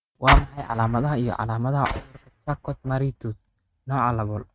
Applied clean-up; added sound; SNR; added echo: neural mask model RNNoise.